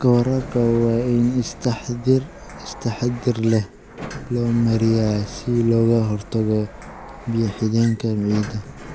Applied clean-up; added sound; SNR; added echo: none; Sliding door; 15 dB; none.